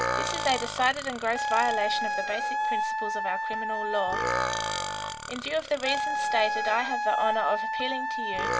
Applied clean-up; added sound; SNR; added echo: none; Wind instrument, woodwind instrument + Burping, eructation; -1 dB; none.